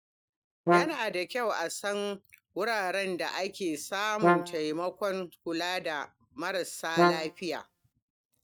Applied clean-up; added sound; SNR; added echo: neural mask model RNNoise.